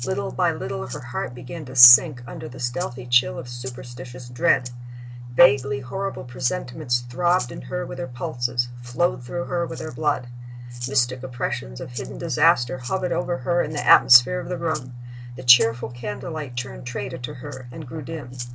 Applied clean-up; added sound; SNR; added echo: none; Rattle (instrument); 19 dB; none.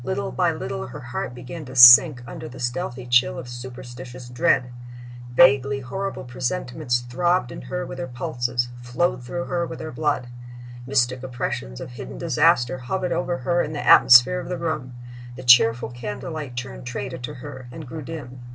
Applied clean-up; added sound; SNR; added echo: none; none; none; none.